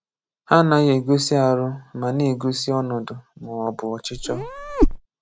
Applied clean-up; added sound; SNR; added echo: none; Meow; 0 dB; none.